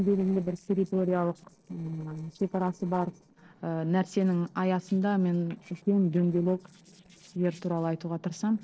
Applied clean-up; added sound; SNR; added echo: neural separator model SepFormer DNS4.